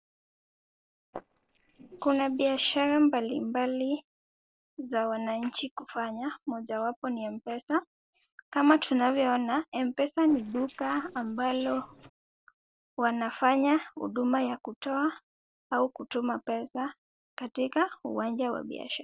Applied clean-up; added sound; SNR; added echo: neural separator model SepFormer DNS4.